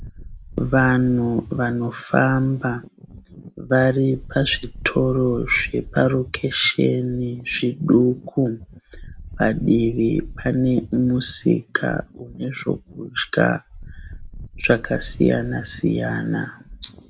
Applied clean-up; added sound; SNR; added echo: none; Wind; 17 dB; none.